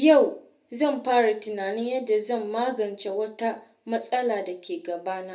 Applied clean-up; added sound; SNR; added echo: none; none; none; reverberation time 0.3 s.